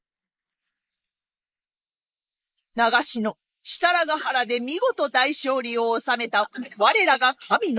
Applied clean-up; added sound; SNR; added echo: neural mask model Resemble Enhance denoiser.